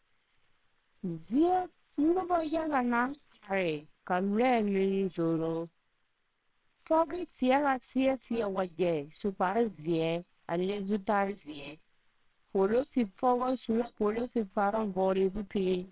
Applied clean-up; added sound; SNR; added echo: neural separator model SepFormer WHAMR!.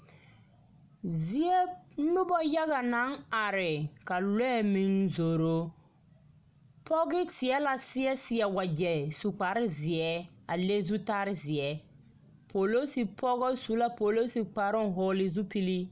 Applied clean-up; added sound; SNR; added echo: none; none; none; none.